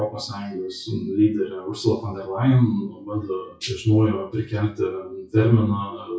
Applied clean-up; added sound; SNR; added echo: classical method WPE with log-MMSE.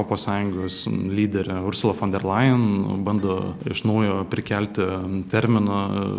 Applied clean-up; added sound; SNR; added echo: none; none; none; none.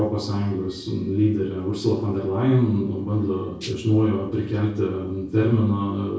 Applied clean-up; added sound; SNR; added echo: neural separator model SepFormer DNS4.